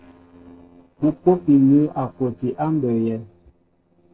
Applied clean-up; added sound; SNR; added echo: neural separator model SepFormer DNS4.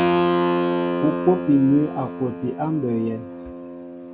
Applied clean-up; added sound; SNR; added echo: none; Keyboard (musical); 1 dB; none.